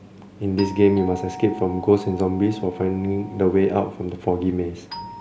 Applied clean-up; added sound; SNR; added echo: none; Doorbell; 17 dB; none.